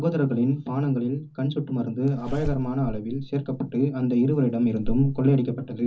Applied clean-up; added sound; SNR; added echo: none; Zipper (clothing); 11 dB; reverberation time 0.3 s.